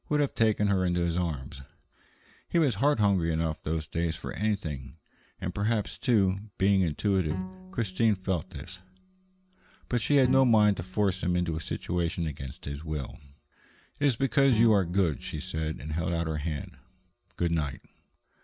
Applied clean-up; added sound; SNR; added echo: none; Bowed string instrument; 14 dB; none.